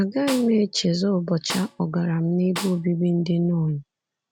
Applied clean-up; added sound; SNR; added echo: none; Snare drum; 15 dB; none.